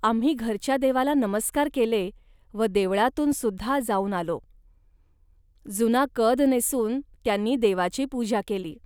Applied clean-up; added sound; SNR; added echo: none; none; none; none.